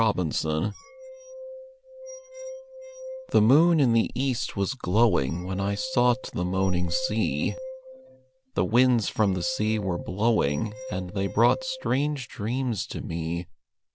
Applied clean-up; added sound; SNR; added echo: none; Glass; 15 dB; none.